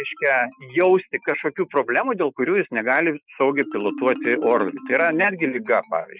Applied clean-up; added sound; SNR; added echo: classical method Wiener filter.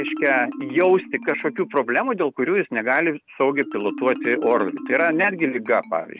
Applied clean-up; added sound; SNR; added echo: none; Marimba, xylophone; 12 dB; none.